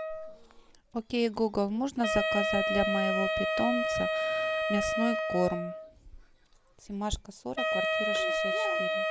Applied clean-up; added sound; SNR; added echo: none; Wind instrument, woodwind instrument; -2 dB; none.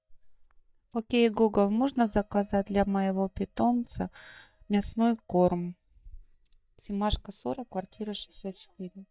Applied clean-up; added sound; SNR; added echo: neural mask model DeepFilterNet 3.